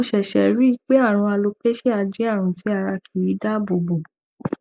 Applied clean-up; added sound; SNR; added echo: neural mask model Resemble Enhance denoiser.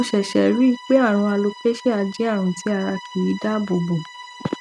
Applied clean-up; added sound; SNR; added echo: none; Bowed string instrument; 18 dB; none.